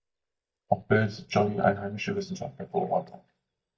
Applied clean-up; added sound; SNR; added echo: neural mask model DeepFilterNet 3.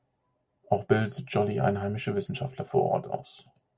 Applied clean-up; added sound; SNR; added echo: none; none; none; none.